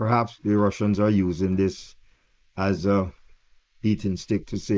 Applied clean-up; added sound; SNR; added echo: neural mask model Resemble Enhance denoiser.